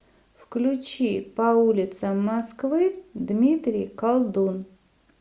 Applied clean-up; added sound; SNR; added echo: none; none; none; none.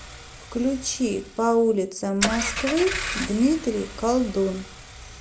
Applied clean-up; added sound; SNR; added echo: none; Engine / Car; 9 dB; none.